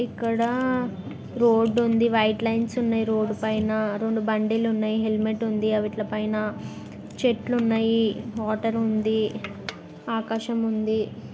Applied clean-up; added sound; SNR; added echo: none; none; none; none.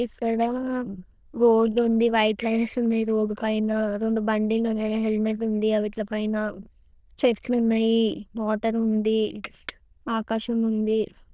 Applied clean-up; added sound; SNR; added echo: neural diffusion model UNIVERSE++.